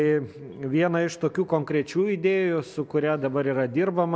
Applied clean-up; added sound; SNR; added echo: none; none; none; none.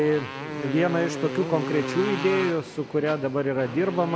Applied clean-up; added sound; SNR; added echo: none; Motorcycle; 8 dB; none.